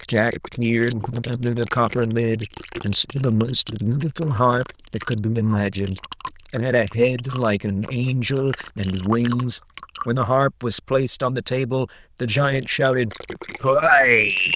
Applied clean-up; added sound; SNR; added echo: neural diffusion model UNIVERSE++.